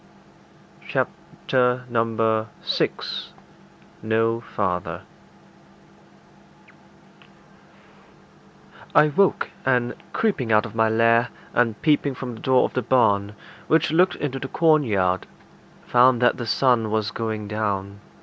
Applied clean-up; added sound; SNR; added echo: none; none; none; none.